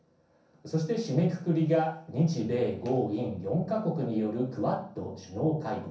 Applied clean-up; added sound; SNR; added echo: none; none; none; reverberation time 0.6 s.